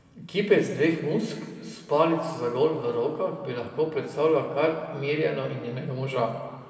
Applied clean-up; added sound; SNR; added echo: none; none; none; reverberation time 1.9 s.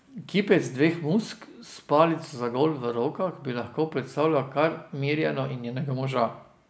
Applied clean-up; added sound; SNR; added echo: none; none; none; none.